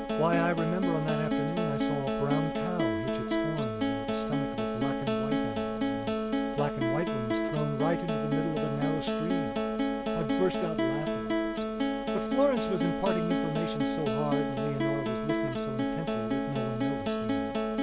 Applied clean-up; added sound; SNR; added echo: none; Acoustic guitar; -4 dB; none.